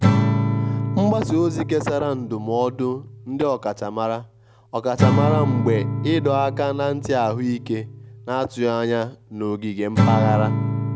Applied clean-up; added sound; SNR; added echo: none; Acoustic guitar / Strum; 0 dB; none.